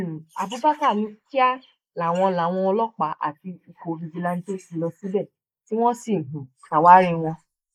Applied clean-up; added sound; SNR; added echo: neural mask model Resemble Enhance denoiser.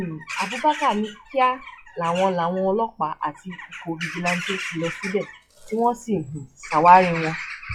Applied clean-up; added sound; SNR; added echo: classical method log-MMSE.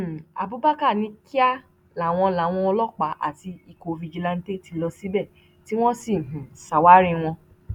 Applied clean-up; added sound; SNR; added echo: none; none; none; none.